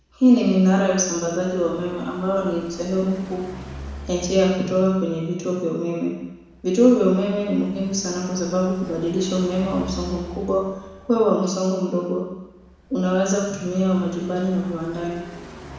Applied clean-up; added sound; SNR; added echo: none; Car passing by; 19 dB; reverberation time 1.1 s.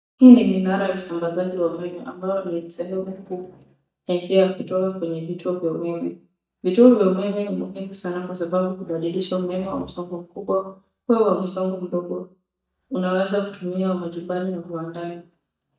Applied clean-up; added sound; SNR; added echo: neural mask model DeepFilterNet 3.